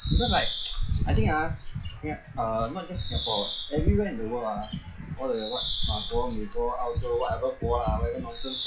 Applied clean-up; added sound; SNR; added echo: classical method log-MMSE.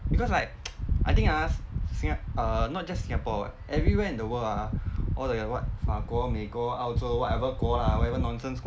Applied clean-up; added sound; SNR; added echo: none; none; none; none.